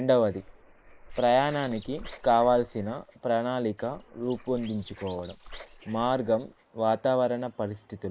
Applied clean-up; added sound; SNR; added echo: neural mask model Resemble Enhance denoiser.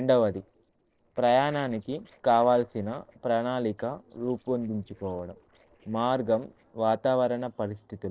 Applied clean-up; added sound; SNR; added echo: neural separator model SepFormer DNS4.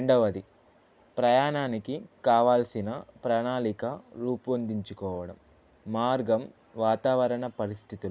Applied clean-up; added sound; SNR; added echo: none; none; none; none.